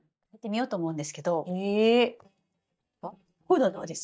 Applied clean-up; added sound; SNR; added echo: neural mask model DeepFilterNet 3.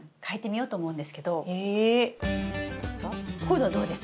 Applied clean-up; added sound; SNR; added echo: none; none; none; none.